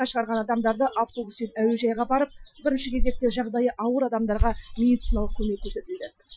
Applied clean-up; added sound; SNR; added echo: classical method Wiener filter.